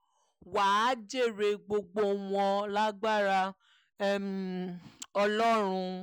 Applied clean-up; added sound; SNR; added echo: none; none; none; none.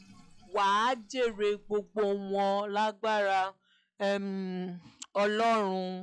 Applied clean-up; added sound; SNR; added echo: classical method log-MMSE.